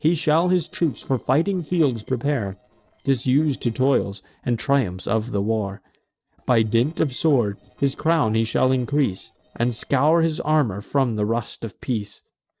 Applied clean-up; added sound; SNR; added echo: neural separator model SepFormer DNS4.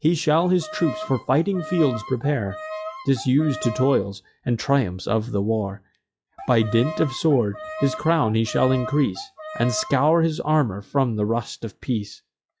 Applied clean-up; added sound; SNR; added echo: classical method log-MMSE.